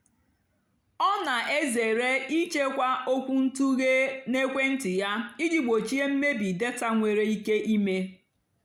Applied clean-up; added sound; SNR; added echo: none; none; none; none.